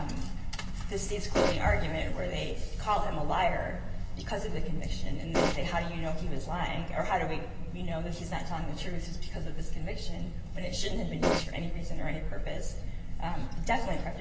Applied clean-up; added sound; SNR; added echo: none; Fart; -1 dB; reverberation time 2.4 s.